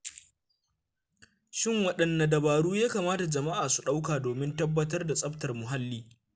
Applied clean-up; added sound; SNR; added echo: none; none; none; none.